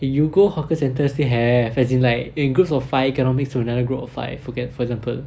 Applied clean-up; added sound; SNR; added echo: none; none; none; none.